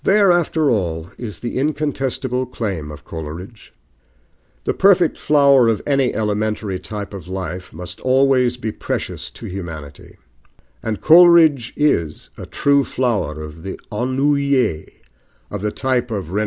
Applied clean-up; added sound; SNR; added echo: none; none; none; none.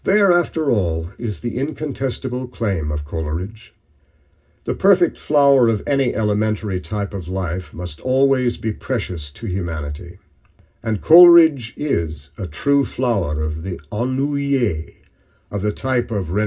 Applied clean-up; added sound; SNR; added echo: none; none; none; reverberation time 0.4 s.